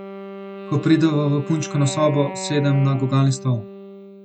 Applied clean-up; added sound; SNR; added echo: none; Wind instrument, woodwind instrument; 13 dB; none.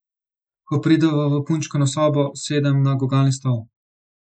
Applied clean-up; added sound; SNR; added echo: neural mask model Resemble Enhance denoiser.